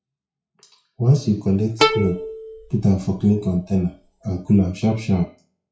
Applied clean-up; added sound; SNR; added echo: classical method WPE with log-MMSE.